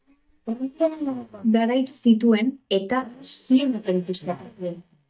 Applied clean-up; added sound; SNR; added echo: neural mask model DeepFilterNet 3.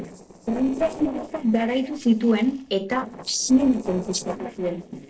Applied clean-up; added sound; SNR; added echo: neural separator model SepFormer DNS4.